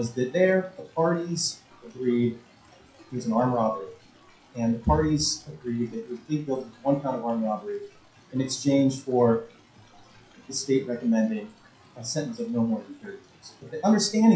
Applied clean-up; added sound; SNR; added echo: classical method WPE with log-MMSE.